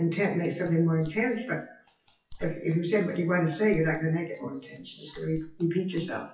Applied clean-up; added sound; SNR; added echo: classical method WPE with log-MMSE.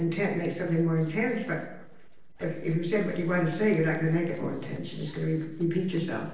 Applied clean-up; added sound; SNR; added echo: neural separator model SepFormer DNS4.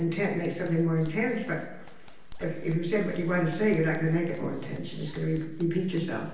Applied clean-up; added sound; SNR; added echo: none; Zipper (clothing); 11 dB; reverberation time 0.9 s.